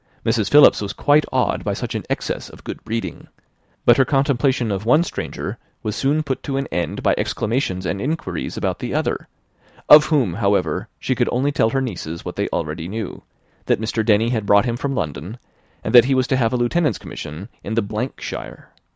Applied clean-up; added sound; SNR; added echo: none; none; none; none.